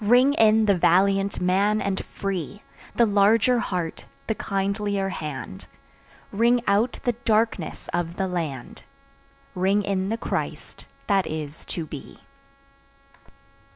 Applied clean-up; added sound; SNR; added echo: none; none; none; none.